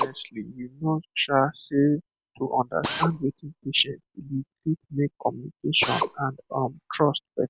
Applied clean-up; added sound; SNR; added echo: none; Drill; 8 dB; none.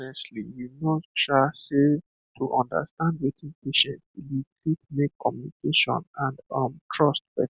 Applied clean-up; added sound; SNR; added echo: none; none; none; none.